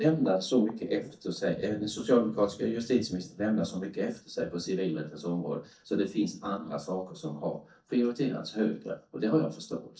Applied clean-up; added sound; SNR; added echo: neural mask model DeepFilterNet 3.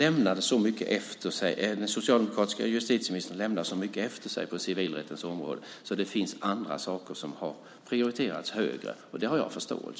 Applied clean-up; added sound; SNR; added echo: none; none; none; none.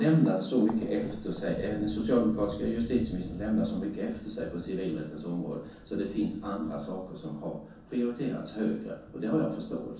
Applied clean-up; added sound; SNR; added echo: none; Thunder; 15 dB; reverberation time 0.6 s.